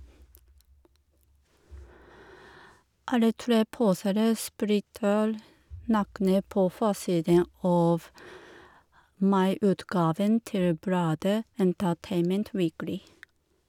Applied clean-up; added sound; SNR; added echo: none; none; none; none.